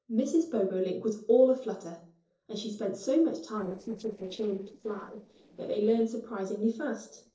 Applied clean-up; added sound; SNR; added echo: neural separator model SepFormer DNS4.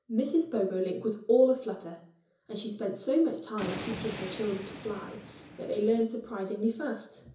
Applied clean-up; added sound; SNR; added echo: none; Thunder; 11 dB; reverberation time 0.7 s.